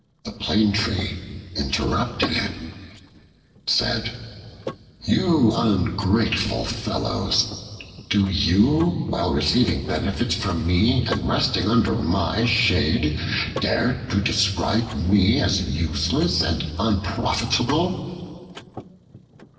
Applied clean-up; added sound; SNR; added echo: neural separator model SepFormer DNS4.